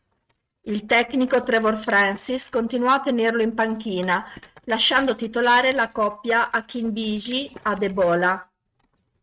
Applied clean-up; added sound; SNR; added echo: neural mask model RNNoise.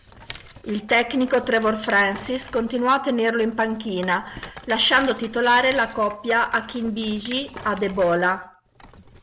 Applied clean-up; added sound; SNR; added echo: none; Rattle; 19 dB; none.